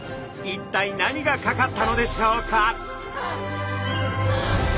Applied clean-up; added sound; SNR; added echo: none; none; none; none.